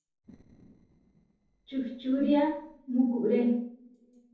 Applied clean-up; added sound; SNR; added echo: neural separator model SepFormer DNS4.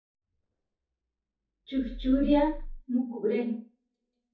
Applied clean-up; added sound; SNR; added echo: neural mask model DeepFilterNet 3.